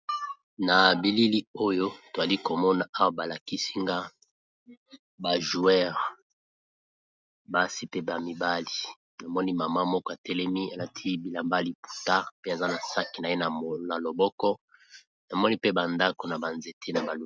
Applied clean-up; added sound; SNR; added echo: none; none; none; none.